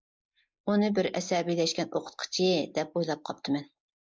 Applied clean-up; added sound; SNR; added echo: neural mask model Resemble Enhance denoiser.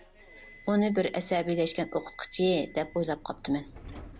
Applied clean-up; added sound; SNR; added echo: none; Subway, metro, underground; 19 dB; none.